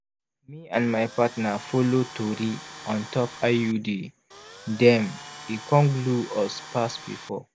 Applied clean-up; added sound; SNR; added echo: none; Tools; 15 dB; none.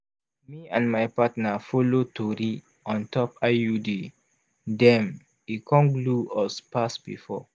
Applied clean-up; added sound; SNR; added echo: none; none; none; none.